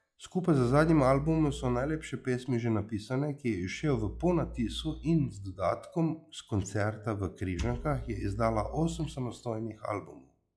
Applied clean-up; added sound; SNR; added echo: classical method log-MMSE.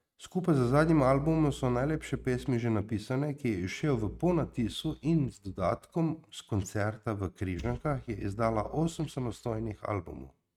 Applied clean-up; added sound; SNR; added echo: neural mask model RNNoise.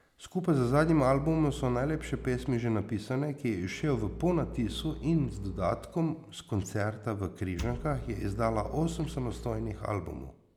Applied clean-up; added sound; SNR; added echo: none; Bowed string instrument + Wood; 12 dB; none.